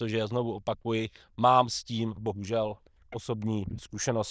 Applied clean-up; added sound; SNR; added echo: neural diffusion model UNIVERSE++.